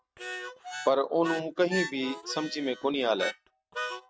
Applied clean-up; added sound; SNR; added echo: none; Harmonica; 9 dB; none.